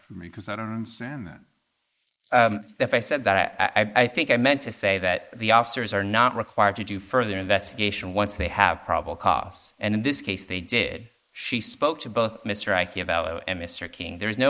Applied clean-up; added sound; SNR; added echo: neural mask model Resemble Enhance denoiser.